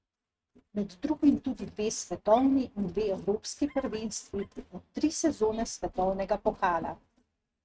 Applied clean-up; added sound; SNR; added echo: neural mask model RNNoise.